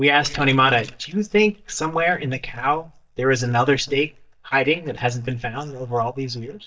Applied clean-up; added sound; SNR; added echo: neural mask model DeepFilterNet 3.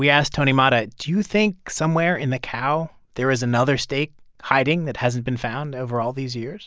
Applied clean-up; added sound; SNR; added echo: none; none; none; none.